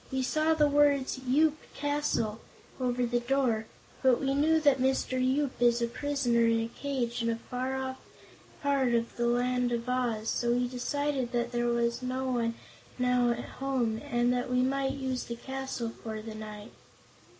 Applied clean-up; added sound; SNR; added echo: none; none; none; none.